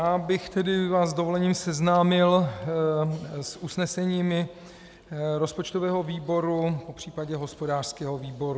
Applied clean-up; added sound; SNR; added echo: none; none; none; none.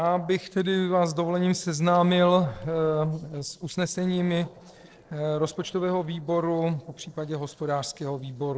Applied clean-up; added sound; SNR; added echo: neural separator model SepFormer DNS4.